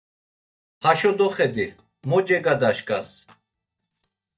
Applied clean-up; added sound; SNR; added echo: neural mask model DeepFilterNet 3.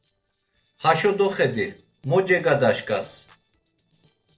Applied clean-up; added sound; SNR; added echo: neural separator model SepFormer DNS4.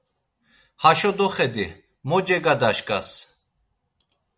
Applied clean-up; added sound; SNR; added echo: none; none; none; none.